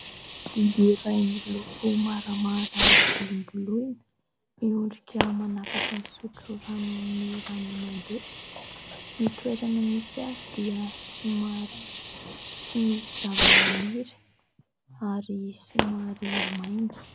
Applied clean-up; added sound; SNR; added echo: none; Fireworks; 1 dB; none.